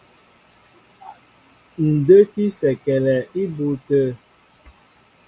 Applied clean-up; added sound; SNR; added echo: none; none; none; none.